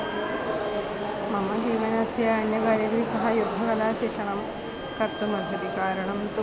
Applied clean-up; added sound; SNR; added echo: none; Bowed string instrument; 20 dB; none.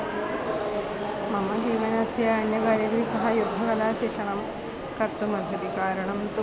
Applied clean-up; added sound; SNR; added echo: none; none; none; none.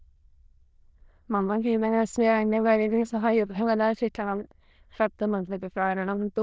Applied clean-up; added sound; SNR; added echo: neural diffusion model UNIVERSE++.